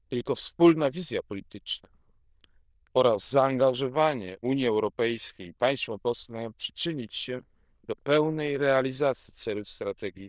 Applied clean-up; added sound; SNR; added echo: neural diffusion model UNIVERSE++.